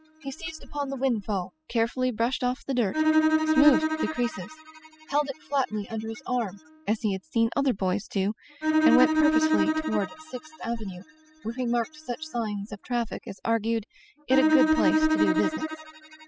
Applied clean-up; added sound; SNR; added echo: classical method spectral subtraction.